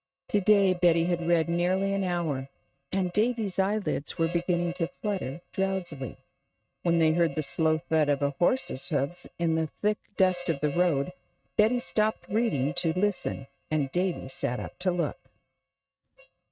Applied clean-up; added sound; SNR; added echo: neural mask model RNNoise.